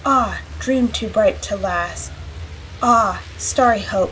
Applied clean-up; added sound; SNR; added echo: none; Truck; 14 dB; none.